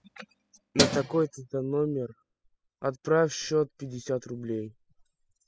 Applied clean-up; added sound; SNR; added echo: classical method spectral subtraction.